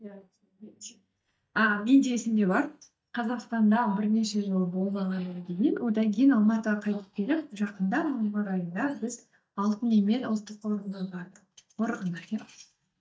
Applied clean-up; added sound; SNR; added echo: neural mask model DeepFilterNet 3.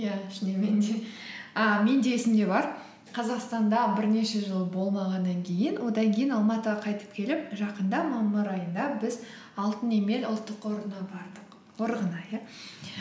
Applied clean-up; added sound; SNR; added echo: none; none; none; none.